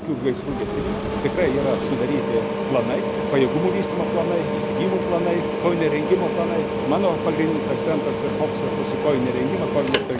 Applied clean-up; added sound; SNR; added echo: none; Mechanical fan; 0 dB; none.